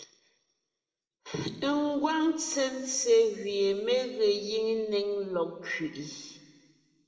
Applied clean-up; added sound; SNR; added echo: none; none; none; reverberation time 1.8 s.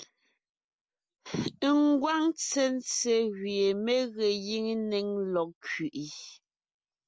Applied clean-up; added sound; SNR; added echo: none; none; none; none.